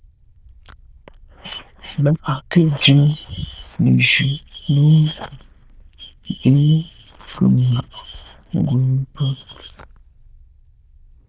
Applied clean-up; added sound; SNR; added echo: neural diffusion model UNIVERSE++.